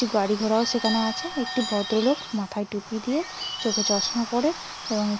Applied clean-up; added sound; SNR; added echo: none; Bird / Bell; 7 dB; none.